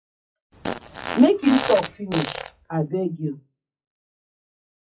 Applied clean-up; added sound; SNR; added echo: classical method WPE with log-MMSE.